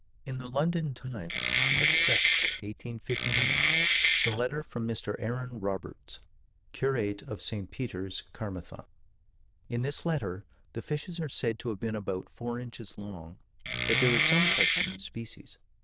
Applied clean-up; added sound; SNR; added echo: neural diffusion model UNIVERSE++.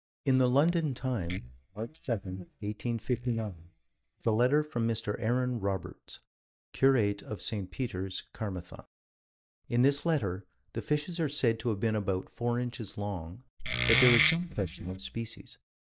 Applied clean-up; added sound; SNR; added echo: neural mask model DeepFilterNet 3.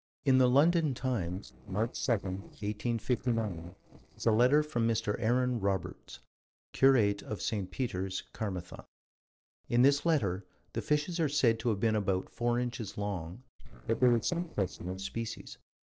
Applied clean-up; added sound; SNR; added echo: neural separator model SepFormer DNS4.